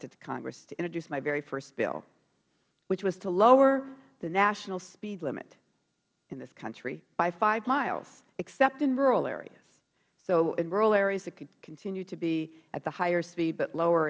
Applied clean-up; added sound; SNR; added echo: none; none; none; none.